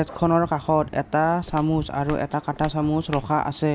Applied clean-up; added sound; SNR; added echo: none; Walk, footsteps; 17 dB; none.